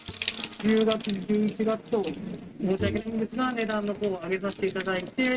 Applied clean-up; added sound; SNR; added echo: neural mask model RNNoise.